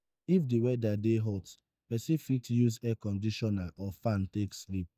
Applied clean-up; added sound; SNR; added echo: neural mask model DeepFilterNet 3.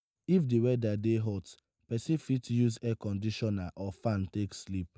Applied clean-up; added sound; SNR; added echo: none; none; none; none.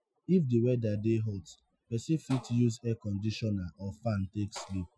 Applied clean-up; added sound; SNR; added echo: classical method Wiener filter.